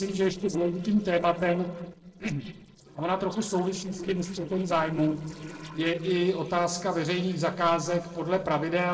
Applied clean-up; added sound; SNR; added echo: neural separator model SepFormer DNS4.